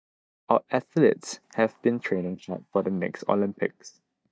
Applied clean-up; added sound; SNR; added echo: neural mask model DeepFilterNet 3.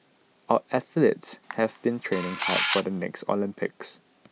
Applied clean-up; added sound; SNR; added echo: none; Camera; 0 dB; none.